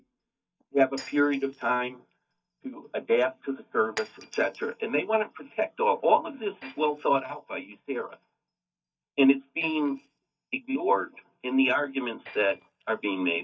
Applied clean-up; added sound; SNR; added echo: neural mask model DeepFilterNet 3.